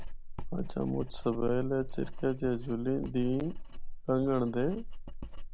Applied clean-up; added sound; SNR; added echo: none; Writing; 4 dB; none.